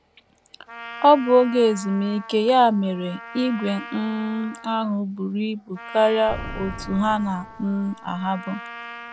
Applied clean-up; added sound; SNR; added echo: none; Boom + Trumpet; 15 dB; none.